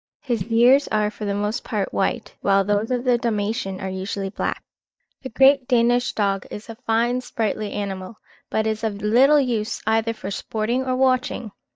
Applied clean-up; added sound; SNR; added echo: neural mask model DeepFilterNet 3.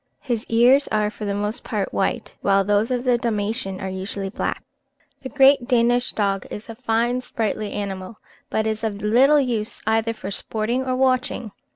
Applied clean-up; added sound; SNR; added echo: none; none; none; none.